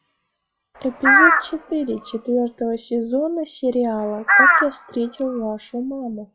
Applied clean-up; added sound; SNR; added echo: classical method log-MMSE.